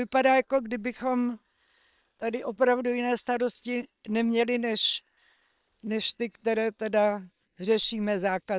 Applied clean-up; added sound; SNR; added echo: neural separator model SepFormer WHAM!.